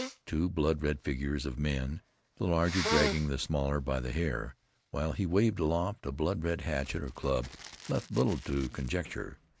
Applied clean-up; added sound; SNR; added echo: none; Sneeze; 11 dB; none.